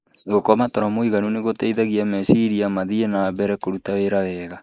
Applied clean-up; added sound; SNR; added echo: neural mask model Resemble Enhance denoiser.